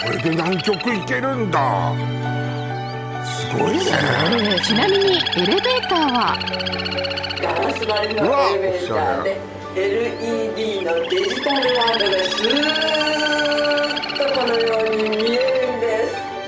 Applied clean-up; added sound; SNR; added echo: none; Bird; 7 dB; none.